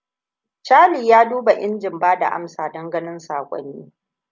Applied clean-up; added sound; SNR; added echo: none; none; none; none.